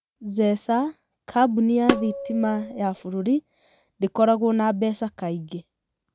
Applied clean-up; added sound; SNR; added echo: none; Tabla; 4 dB; none.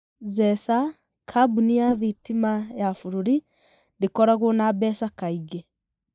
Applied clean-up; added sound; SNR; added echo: neural mask model Resemble Enhance denoiser.